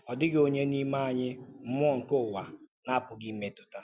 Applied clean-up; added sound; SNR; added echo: none; none; none; none.